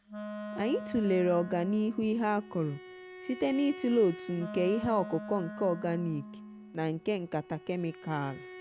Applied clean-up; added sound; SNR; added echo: none; Bowed string instrument + Wind instrument, woodwind instrument; 12 dB; none.